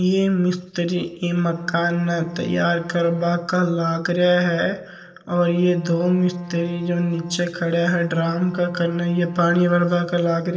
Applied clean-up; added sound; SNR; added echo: neural separator model SepFormer DNS4.